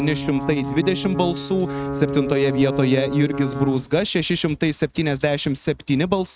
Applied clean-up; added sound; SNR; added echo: neural mask model RNNoise.